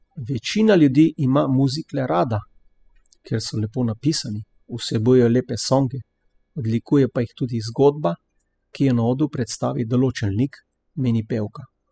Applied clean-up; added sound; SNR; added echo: classical method spectral subtraction.